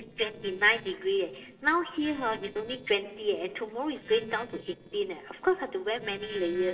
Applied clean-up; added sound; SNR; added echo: neural separator model SepFormer DNS4.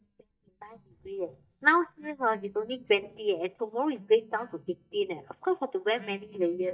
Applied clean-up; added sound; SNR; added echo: neural mask model DeepFilterNet 3.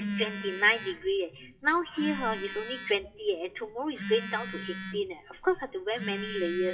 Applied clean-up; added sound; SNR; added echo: classical method WPE with log-MMSE.